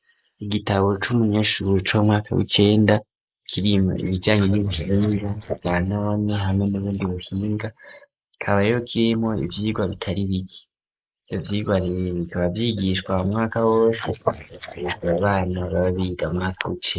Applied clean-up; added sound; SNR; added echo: neural mask model Resemble Enhance denoiser.